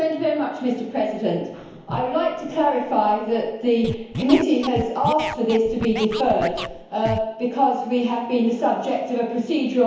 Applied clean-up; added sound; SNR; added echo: none; Scratching (performance technique); 10 dB; reverberation time 1.0 s.